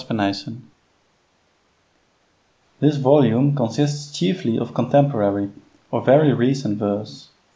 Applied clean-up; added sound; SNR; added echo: none; none; none; none.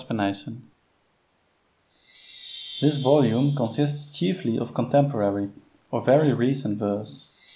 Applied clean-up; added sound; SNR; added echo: none; Chime; -2 dB; none.